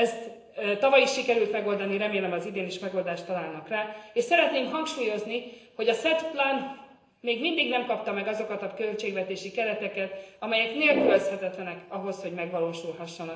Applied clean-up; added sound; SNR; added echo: neural separator model SepFormer DNS4.